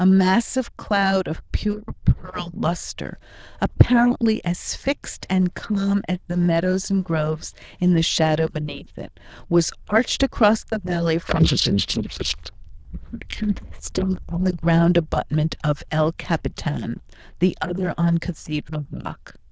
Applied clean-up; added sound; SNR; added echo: neural diffusion model UNIVERSE++.